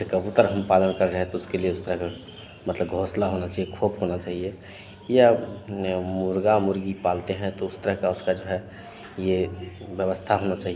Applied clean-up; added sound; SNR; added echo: none; none; none; none.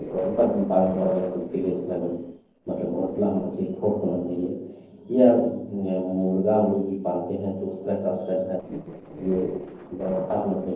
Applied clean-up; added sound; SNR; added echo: neural separator model SepFormer DNS4.